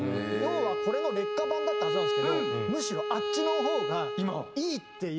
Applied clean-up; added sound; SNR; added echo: none; Bowed string instrument; 0 dB; none.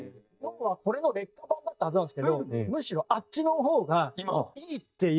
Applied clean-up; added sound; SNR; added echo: neural mask model DeepFilterNet 3.